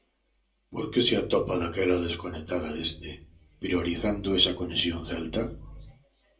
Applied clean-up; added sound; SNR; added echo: none; none; none; reverberation time 0.2 s.